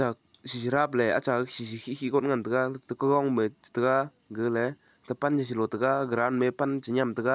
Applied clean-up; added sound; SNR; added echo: none; none; none; none.